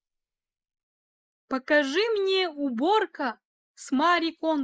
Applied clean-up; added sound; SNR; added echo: neural mask model Resemble Enhance denoiser.